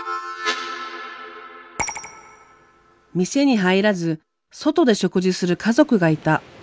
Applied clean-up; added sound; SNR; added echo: none; none; none; none.